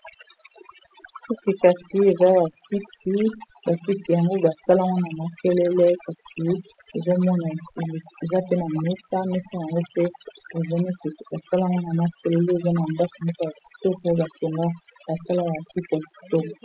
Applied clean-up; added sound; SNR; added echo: classical method spectral subtraction.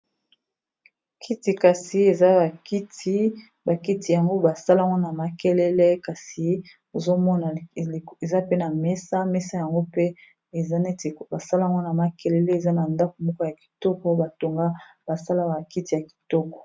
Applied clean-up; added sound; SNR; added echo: none; none; none; none.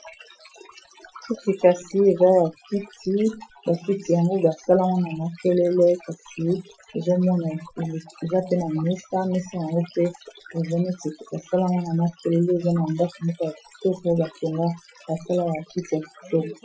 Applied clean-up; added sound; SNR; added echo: classical method Wiener filter.